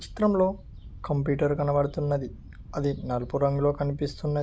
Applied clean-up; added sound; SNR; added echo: none; Wind; 16 dB; none.